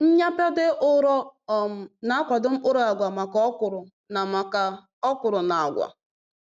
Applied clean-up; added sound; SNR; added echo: none; none; none; none.